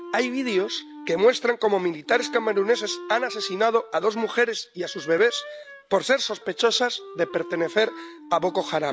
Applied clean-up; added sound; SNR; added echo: none; Wind instrument, woodwind instrument; 16 dB; none.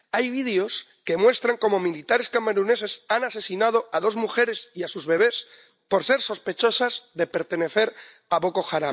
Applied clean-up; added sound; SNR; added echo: none; none; none; none.